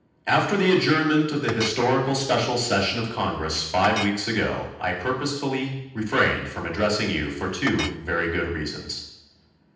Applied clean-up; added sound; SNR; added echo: none; Chink, clink; 13 dB; reverberation time 0.9 s.